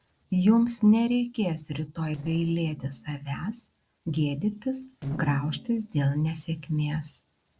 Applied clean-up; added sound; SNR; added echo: neural separator model SepFormer DNS4.